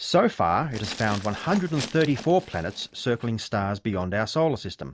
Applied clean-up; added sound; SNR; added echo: none; Glass; 15 dB; none.